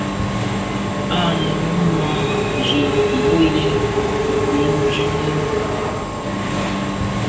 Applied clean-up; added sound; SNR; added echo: none; Engine / Mechanisms; -4 dB; reverberation time 1.5 s.